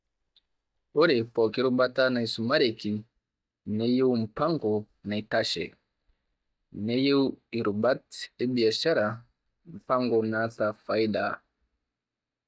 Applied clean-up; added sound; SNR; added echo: neural mask model DeepFilterNet 3.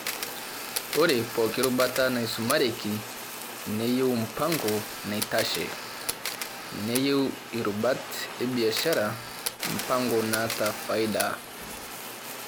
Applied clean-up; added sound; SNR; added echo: none; Camera + Fire; 6 dB; none.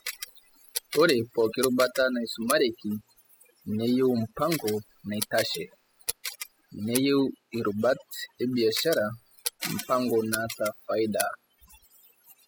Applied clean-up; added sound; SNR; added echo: classical method spectral subtraction.